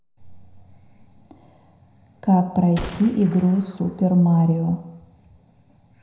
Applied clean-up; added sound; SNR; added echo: none; Gunshot, gunfire; 16 dB; reverberation time 0.9 s.